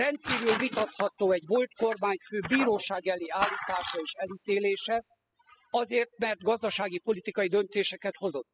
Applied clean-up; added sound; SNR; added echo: classical method spectral subtraction.